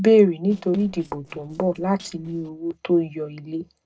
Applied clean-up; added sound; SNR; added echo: neural separator model SepFormer DNS4.